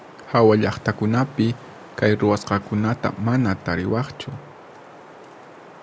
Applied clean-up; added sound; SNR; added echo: none; Wind; 20 dB; none.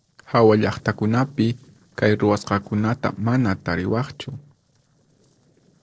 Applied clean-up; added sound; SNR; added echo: neural separator model SepFormer DNS4.